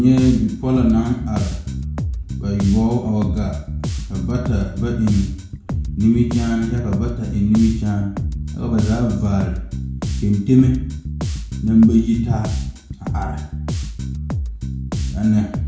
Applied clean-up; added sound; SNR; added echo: none; Bass guitar; 5 dB; reverberation time 0.6 s.